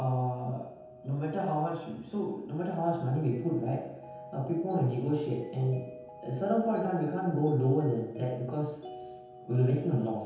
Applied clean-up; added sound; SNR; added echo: none; Mallet percussion; 17 dB; reverberation time 0.9 s.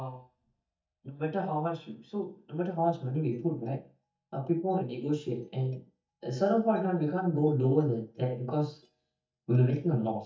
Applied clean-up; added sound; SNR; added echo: neural mask model DeepFilterNet 3.